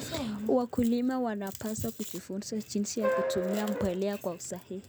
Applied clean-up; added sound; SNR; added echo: none; none; none; none.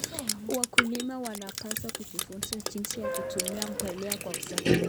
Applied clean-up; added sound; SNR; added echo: none; Drip; -4 dB; none.